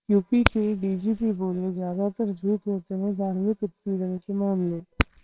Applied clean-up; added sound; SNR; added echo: neural separator model SepFormer WHAMR!.